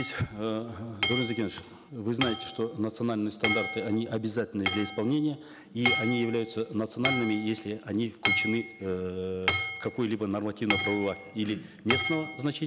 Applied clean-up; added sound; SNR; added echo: none; Hammer / Chink, clink; -5 dB; none.